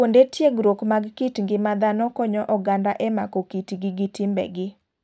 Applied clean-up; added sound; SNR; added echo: none; none; none; none.